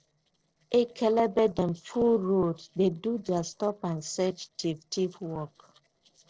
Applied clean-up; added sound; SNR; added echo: neural separator model SepFormer DNS4.